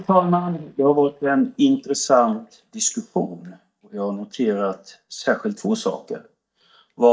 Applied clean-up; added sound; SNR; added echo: neural mask model DeepFilterNet 3.